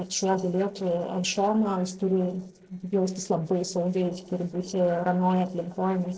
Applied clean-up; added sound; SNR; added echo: neural separator model SepFormer DNS4.